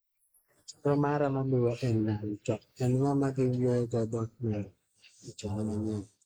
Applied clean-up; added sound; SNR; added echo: neural mask model Resemble Enhance denoiser.